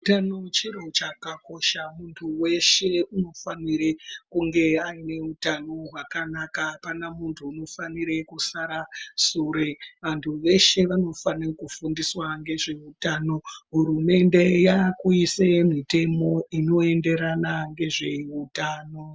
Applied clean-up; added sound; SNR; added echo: none; none; none; none.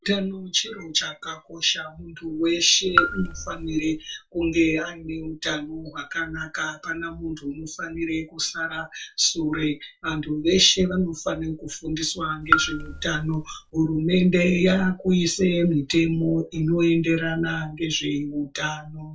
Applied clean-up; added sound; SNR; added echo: none; Raindrop / Drip; 2 dB; reverberation time 0.2 s.